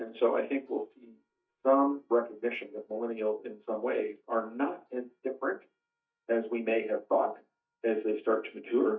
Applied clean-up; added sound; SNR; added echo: neural mask model DeepFilterNet 3.